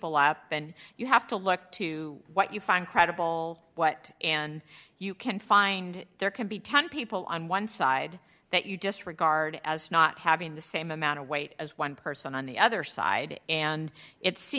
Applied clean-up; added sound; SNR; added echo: none; none; none; none.